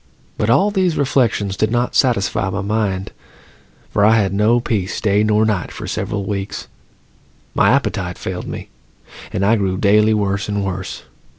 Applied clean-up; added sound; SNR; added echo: none; none; none; none.